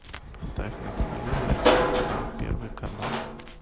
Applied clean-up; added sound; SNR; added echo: none; Sliding door / Slam; -5 dB; none.